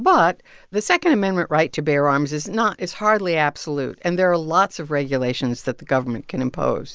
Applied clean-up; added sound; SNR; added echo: none; none; none; none.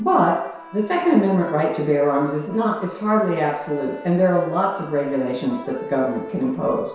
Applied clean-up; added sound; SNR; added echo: none; Accordion; 15 dB; reverberation time 0.7 s.